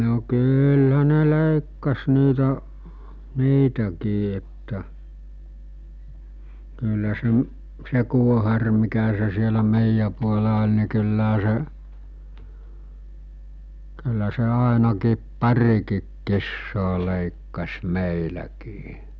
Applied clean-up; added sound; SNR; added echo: none; none; none; none.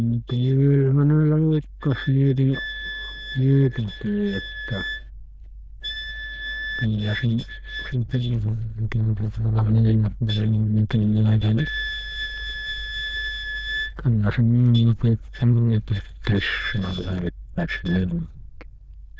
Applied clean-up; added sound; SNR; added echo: neural diffusion model UNIVERSE++.